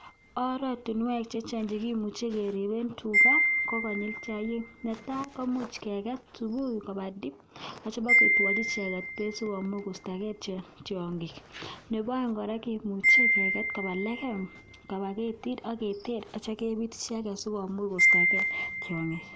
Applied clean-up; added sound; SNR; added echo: none; Wind chime; -2 dB; none.